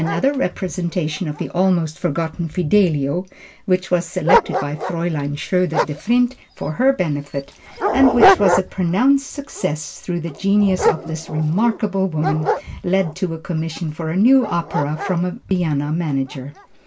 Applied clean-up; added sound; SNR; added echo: none; Dog; 5 dB; none.